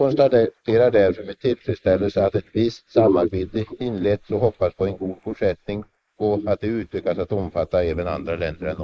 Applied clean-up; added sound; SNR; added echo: neural mask model Resemble Enhance denoiser.